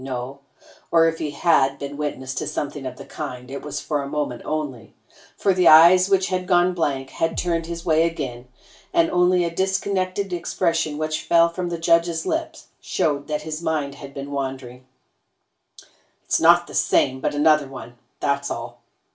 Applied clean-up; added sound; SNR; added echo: none; Bass drum; 17 dB; reverberation time 0.2 s.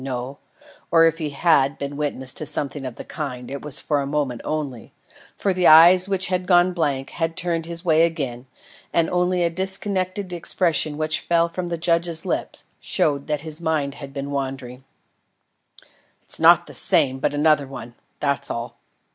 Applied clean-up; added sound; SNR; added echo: none; none; none; none.